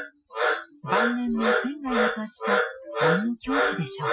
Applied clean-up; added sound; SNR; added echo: classical method Wiener filter.